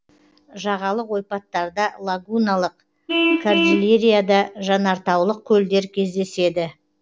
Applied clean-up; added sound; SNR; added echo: none; Vehicle horn, car horn, honking; 7 dB; none.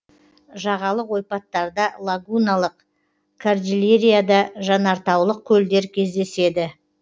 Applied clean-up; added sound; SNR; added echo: none; none; none; none.